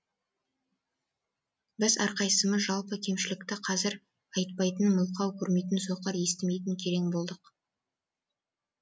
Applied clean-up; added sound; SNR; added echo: none; none; none; none.